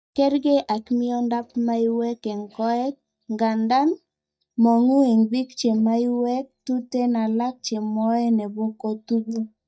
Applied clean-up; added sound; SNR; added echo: neural mask model DeepFilterNet 3.